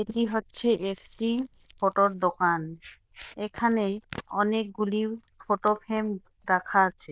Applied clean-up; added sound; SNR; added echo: neural diffusion model UNIVERSE++.